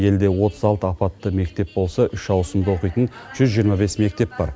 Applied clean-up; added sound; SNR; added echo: none; none; none; none.